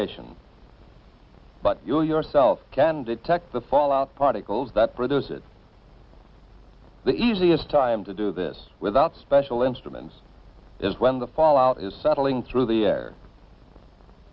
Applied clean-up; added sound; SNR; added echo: none; none; none; none.